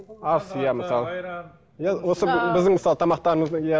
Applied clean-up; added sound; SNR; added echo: none; none; none; none.